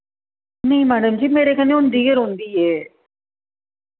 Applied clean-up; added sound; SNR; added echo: none; none; none; none.